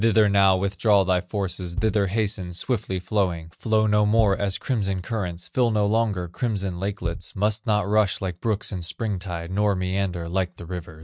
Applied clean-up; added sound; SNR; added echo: neural mask model RNNoise.